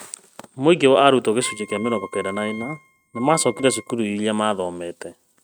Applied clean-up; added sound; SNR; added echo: neural mask model RNNoise.